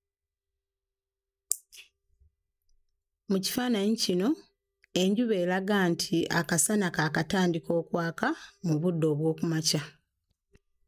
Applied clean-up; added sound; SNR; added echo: neural mask model DeepFilterNet 3.